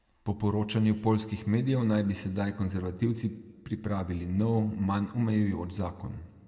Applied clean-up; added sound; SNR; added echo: none; none; none; reverberation time 1.5 s.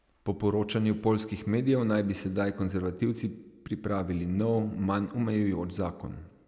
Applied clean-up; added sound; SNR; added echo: none; none; none; none.